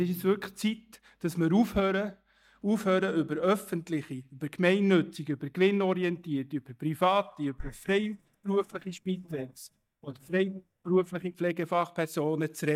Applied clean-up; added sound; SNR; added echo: neural mask model DeepFilterNet 3.